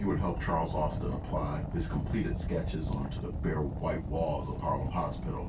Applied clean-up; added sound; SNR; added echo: none; Fire; 2 dB; reverberation time 0.2 s.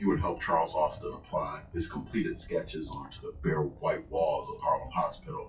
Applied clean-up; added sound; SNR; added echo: classical method WPE with log-MMSE.